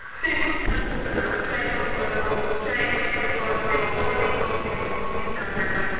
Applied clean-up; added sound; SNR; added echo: neural separator model SepFormer WHAMR!.